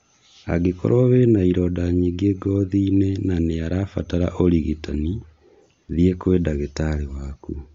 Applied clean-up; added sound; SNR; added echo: none; none; none; none.